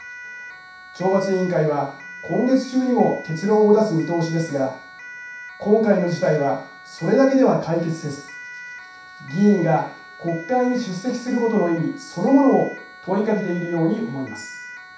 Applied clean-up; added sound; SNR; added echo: none; Siren; 17 dB; reverberation time 0.7 s.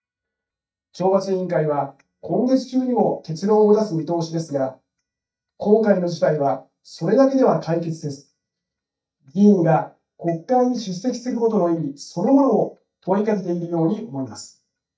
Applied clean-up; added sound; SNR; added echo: neural mask model DeepFilterNet 3.